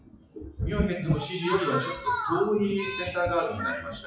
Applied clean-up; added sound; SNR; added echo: classical method WPE with log-MMSE.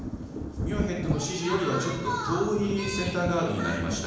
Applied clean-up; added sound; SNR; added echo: none; Thunder; 6 dB; reverberation time 1.0 s.